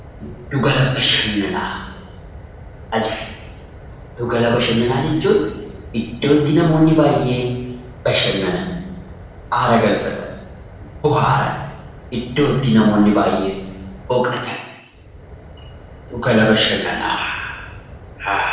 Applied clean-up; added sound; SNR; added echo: none; Fire; 18 dB; reverberation time 0.8 s.